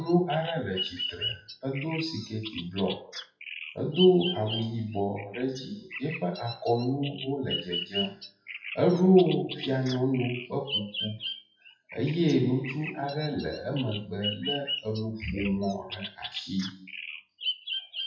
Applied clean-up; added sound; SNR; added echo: classical method WPE with log-MMSE.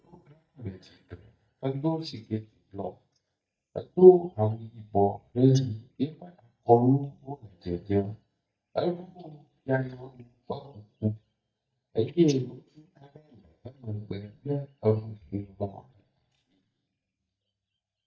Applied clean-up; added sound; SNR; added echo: neural mask model DeepFilterNet 3.